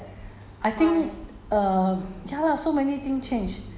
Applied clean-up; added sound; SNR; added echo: none; none; none; none.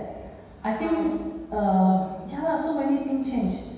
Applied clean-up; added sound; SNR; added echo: none; none; none; reverberation time 1.2 s.